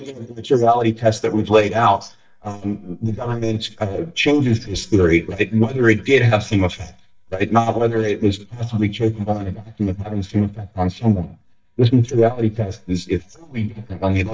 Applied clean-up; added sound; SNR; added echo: neural mask model DeepFilterNet 3.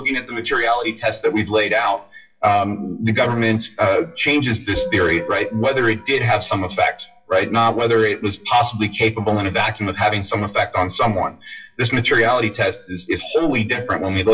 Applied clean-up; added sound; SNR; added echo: classical method WPE with log-MMSE.